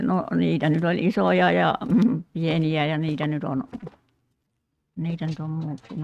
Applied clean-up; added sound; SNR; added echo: neural mask model RNNoise.